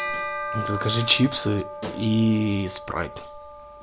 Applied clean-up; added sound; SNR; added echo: none; Bell; 8 dB; none.